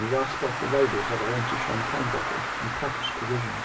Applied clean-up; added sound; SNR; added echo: none; Traffic noise, roadway noise; 1 dB; reverberation time 0.2 s.